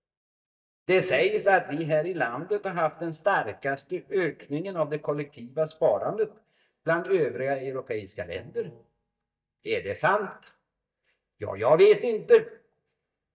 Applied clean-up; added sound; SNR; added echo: neural mask model DeepFilterNet 3.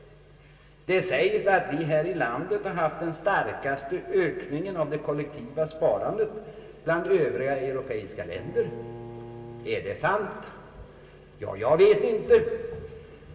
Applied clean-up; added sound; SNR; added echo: none; Bowed string instrument; 16 dB; reverberation time 2.8 s.